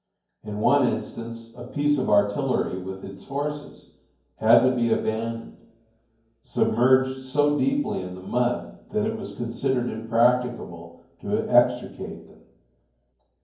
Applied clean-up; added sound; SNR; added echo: none; none; none; reverberation time 0.9 s.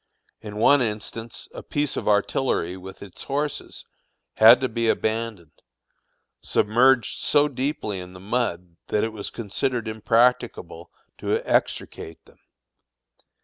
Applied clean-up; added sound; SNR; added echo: none; none; none; none.